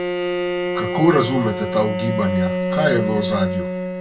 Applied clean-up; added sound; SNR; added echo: none; Bowed string instrument; 1 dB; reverberation time 0.2 s.